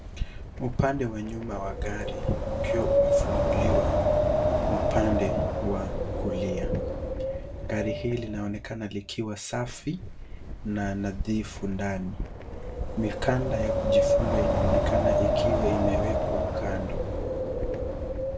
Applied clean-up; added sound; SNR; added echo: none; Wind; -5 dB; reverberation time 0.2 s.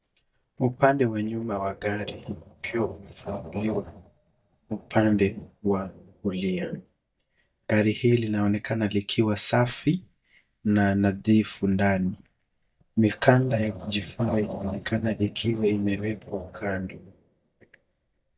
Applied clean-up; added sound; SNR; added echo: neural mask model DeepFilterNet 3.